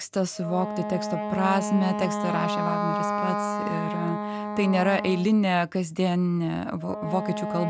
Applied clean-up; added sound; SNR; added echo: none; Wind instrument, woodwind instrument; 4 dB; none.